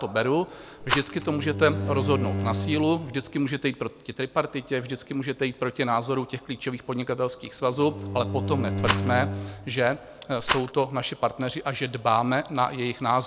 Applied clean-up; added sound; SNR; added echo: none; Bowed string instrument + Rattle; 4 dB; none.